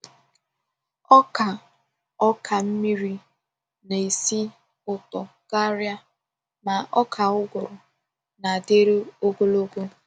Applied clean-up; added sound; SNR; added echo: none; none; none; none.